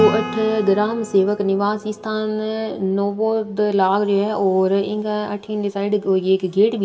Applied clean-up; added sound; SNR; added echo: none; Acoustic guitar / Strum; 15 dB; reverberation time 1.4 s.